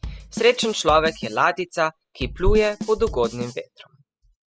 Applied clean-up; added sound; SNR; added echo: classical method spectral subtraction.